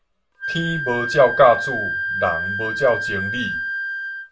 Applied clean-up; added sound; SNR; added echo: none; Wind instrument, woodwind instrument; 4 dB; reverberation time 0.2 s.